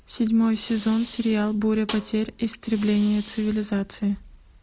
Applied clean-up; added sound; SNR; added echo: none; Fire + Snare drum; 19 dB; none.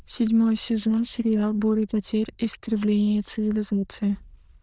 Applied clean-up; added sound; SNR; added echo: neural diffusion model UNIVERSE++.